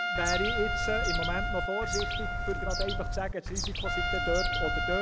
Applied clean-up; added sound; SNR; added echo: none; Trumpet + Bird; -4 dB; none.